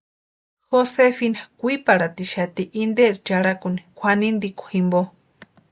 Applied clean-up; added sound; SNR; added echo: none; none; none; none.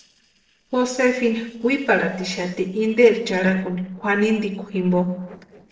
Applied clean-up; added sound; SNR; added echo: neural separator model SepFormer DNS4.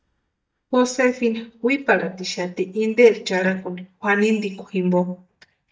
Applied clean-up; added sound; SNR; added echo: neural mask model DeepFilterNet 3.